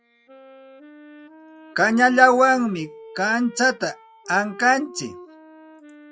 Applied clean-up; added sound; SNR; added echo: classical method log-MMSE.